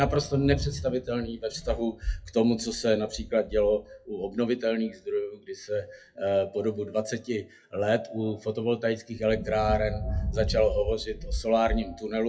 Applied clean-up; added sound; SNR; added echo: classical method WPE with log-MMSE.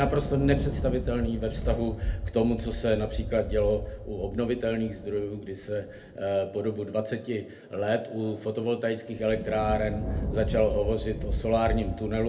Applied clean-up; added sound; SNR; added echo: none; Thunder; 6 dB; reverberation time 0.3 s.